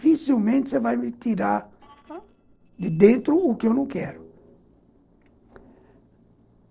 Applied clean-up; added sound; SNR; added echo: neural separator model SepFormer DNS4.